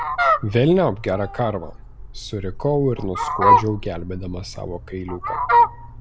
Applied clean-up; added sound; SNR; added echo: none; Fowl; -1 dB; none.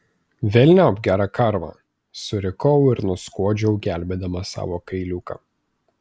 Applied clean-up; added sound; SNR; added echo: none; none; none; none.